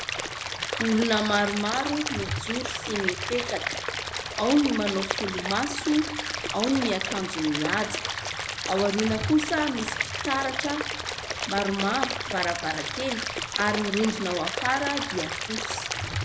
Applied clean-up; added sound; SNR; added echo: none; Stream / Liquid; 3 dB; none.